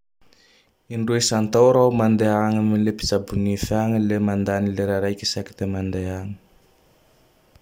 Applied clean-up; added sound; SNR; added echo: none; none; none; none.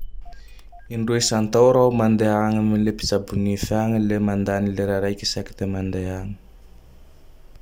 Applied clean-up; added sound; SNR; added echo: none; Engine starting / Car; 18 dB; none.